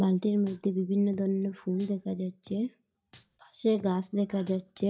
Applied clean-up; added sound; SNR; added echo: neural mask model DeepFilterNet 3.